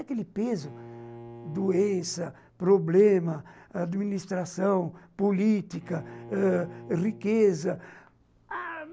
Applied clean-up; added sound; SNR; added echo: none; Bowed string instrument; 19 dB; none.